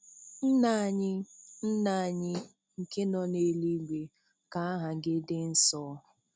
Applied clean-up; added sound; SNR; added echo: none; none; none; none.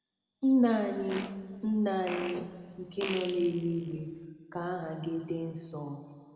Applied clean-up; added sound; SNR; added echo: none; Fart; 13 dB; reverberation time 2.0 s.